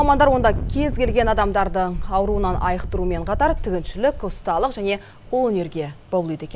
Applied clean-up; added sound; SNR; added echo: none; Engine; 5 dB; none.